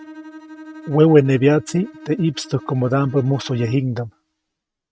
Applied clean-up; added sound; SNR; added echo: neural mask model RNNoise.